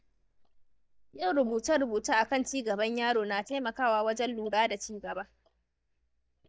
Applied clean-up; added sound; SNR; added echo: neural mask model DeepFilterNet 3.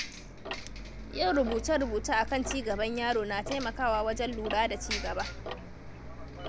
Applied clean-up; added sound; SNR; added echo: none; Bus + Tick-tock; 7 dB; none.